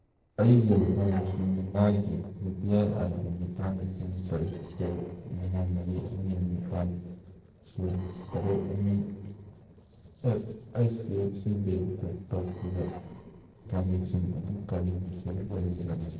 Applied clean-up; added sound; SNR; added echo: neural separator model SepFormer DNS4.